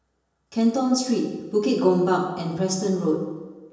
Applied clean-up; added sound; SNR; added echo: none; none; none; reverberation time 1.0 s.